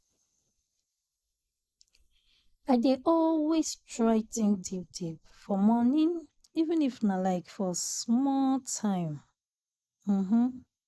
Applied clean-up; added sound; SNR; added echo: neural mask model Resemble Enhance denoiser.